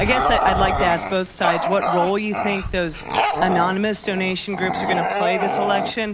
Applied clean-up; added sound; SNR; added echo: none; Bark / Growling; 1 dB; none.